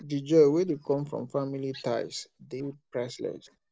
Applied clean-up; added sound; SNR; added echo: neural separator model SepFormer DNS4.